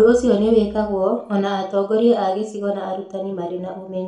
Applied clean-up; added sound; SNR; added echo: none; none; none; reverberation time 0.4 s.